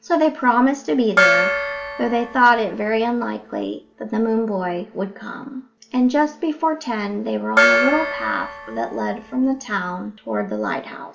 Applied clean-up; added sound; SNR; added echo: none; Gong; 2 dB; none.